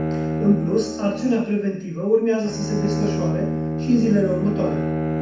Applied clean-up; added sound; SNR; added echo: none; Bowed string instrument; 3 dB; reverberation time 0.6 s.